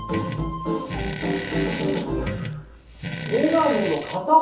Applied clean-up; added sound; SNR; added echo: none; Fart; 7 dB; reverberation time 0.6 s.